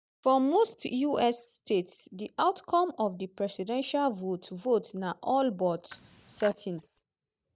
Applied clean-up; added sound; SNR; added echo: neural mask model DeepFilterNet 3.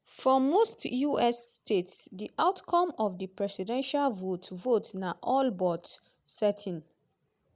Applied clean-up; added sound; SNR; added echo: none; none; none; none.